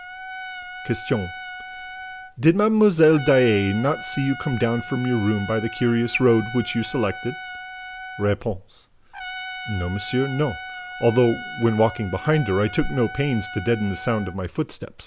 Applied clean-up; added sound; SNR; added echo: none; Trumpet; 13 dB; none.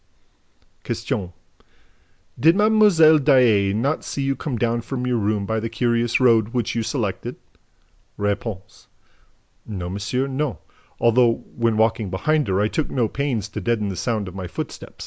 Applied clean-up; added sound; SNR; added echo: none; none; none; none.